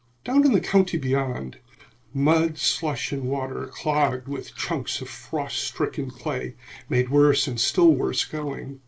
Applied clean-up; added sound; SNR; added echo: neural separator model SepFormer DNS4.